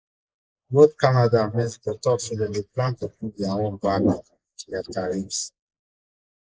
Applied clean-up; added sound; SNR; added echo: neural mask model Resemble Enhance denoiser.